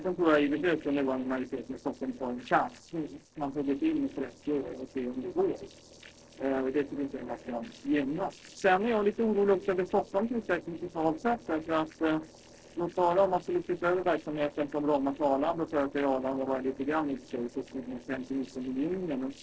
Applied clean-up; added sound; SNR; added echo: neural separator model SepFormer DNS4.